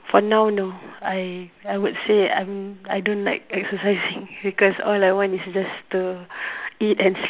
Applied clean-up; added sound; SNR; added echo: none; none; none; none.